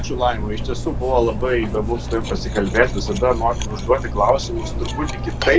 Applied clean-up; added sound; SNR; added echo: none; Cutlery, silverware; 4 dB; none.